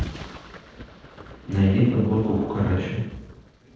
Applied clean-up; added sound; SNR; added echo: neural separator model SepFormer DNS4.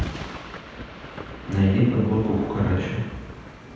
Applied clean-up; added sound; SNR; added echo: none; Thunder / Rain; 12 dB; reverberation time 1.2 s.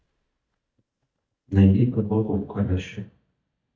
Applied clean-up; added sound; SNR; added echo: neural mask model DeepFilterNet 3.